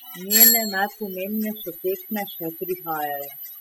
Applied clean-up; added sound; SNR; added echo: classical method spectral subtraction.